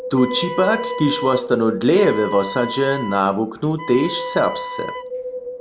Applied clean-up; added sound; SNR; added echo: none; Wind instrument, woodwind instrument + Wind; 9 dB; none.